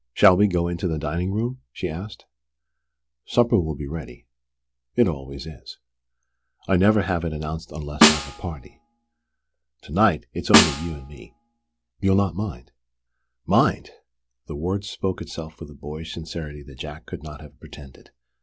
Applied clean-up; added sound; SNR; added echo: none; Snare drum; -3 dB; none.